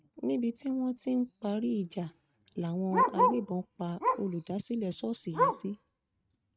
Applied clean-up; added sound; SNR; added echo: neural mask model RNNoise.